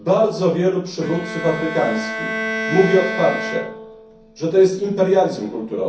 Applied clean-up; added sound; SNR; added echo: none; Bowed string instrument; 9 dB; reverberation time 0.6 s.